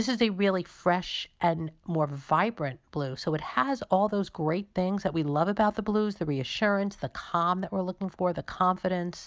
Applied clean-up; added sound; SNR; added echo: none; none; none; none.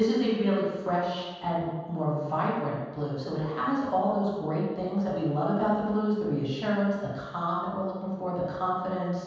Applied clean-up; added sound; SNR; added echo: none; none; none; reverberation time 1.2 s.